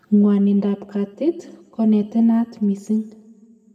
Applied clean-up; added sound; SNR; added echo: none; none; none; reverberation time 1.1 s.